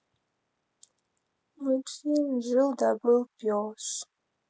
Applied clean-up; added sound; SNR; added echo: none; none; none; none.